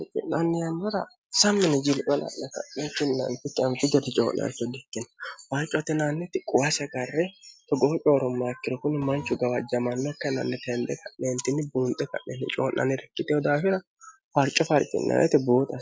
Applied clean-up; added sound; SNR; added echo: none; Printer; 14 dB; none.